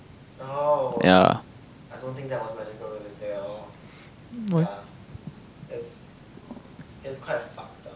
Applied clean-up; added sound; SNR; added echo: none; none; none; none.